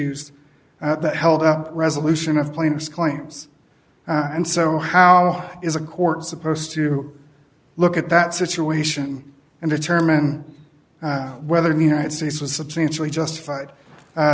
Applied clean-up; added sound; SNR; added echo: none; none; none; none.